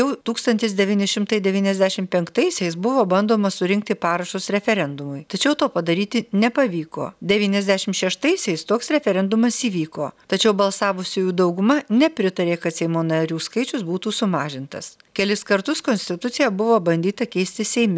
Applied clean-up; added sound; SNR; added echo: none; none; none; none.